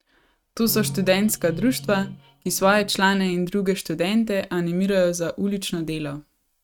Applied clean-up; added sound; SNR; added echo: neural mask model RNNoise.